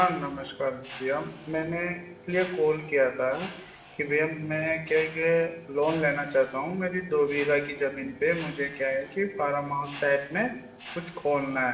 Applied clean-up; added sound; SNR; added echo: none; Mechanisms; 18 dB; reverberation time 0.7 s.